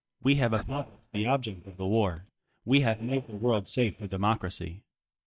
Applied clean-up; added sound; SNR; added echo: neural mask model DeepFilterNet 3.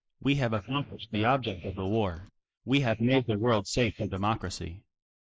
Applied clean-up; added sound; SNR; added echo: neural mask model Resemble Enhance denoiser.